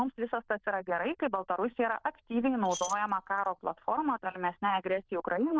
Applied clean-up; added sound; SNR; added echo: neural diffusion model UNIVERSE++.